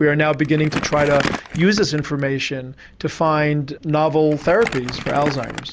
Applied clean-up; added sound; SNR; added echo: none; Crumpling, crinkling; 11 dB; none.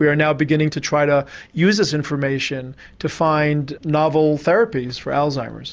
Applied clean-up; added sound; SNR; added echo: none; none; none; none.